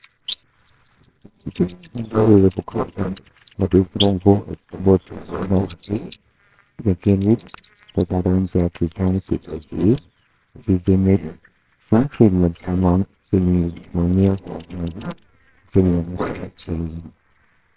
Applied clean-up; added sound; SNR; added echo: neural separator model SepFormer WHAMR!.